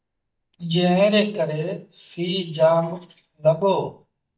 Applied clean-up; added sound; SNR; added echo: neural mask model DeepFilterNet 3.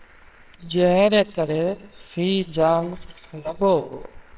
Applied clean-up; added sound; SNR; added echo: neural separator model SepFormer WHAMR!.